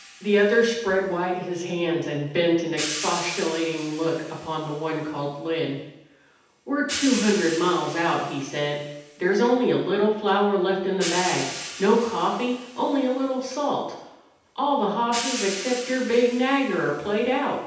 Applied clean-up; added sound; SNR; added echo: none; Hi-hat; 13 dB; reverberation time 0.8 s.